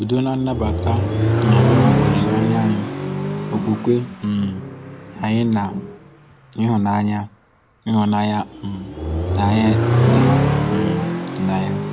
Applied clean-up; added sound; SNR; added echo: none; Accelerating, revving, vroom; -1 dB; none.